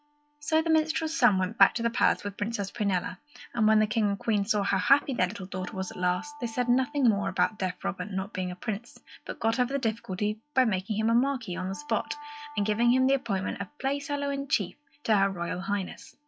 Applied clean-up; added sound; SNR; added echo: classical method log-MMSE.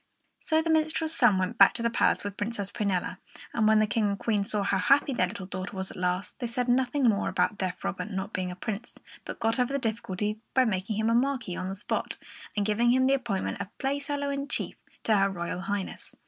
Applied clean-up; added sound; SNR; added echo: none; none; none; none.